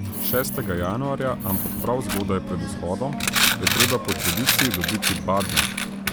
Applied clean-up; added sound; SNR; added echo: none; Coin (dropping); -2 dB; none.